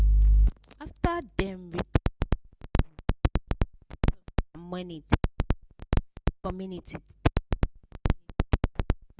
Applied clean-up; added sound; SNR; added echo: none; none; none; none.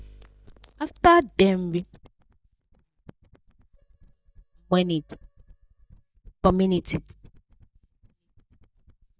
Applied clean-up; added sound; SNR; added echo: neural mask model DeepFilterNet 3.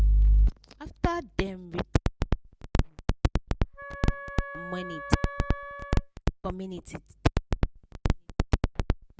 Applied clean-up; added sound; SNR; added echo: none; Wind instrument, woodwind instrument; 13 dB; none.